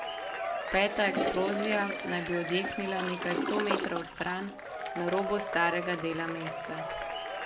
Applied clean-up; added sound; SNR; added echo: none; Toilet flush + Applause / Crowd / Cheering; 2 dB; none.